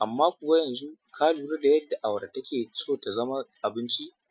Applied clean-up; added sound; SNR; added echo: classical method Wiener filter.